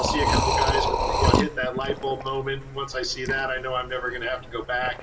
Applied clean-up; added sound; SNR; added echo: none; Liquid; -2 dB; reverberation time 2.2 s.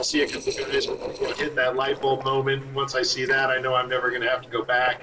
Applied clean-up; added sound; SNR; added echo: neural separator model SepFormer DNS4.